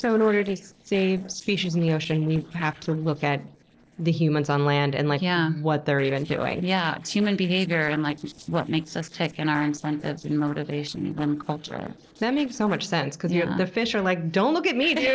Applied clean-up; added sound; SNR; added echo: neural separator model SepFormer DNS4.